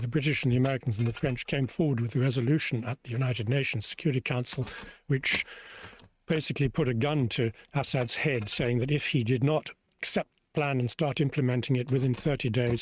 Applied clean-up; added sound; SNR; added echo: neural mask model RNNoise.